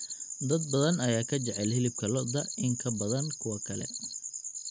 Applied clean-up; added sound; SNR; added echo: none; Cricket; 19 dB; none.